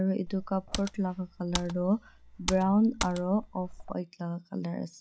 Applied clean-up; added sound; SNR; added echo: none; Computer keyboard; 10 dB; none.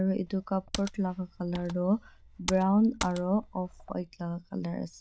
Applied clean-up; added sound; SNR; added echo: neural diffusion model UNIVERSE++.